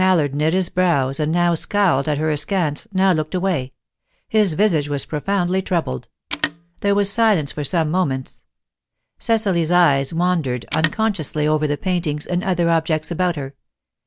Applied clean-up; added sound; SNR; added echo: none; Telephone; 13 dB; none.